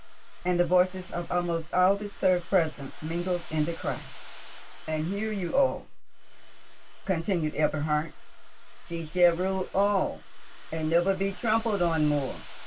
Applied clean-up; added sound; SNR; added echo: none; Domestic sounds, home sounds; 20 dB; reverberation time 0.2 s.